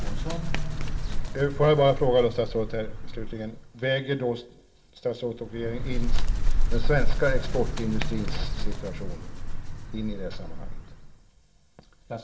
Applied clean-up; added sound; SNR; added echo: none; Bird; -4 dB; reverberation time 0.2 s.